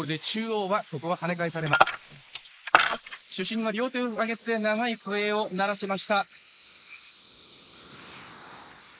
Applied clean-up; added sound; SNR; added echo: neural mask model Resemble Enhance denoiser.